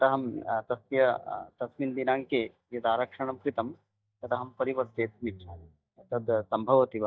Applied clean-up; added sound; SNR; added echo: neural mask model DeepFilterNet 3.